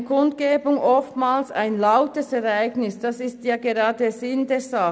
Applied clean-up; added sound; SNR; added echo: none; none; none; none.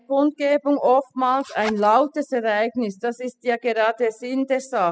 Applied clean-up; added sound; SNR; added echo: classical method spectral subtraction.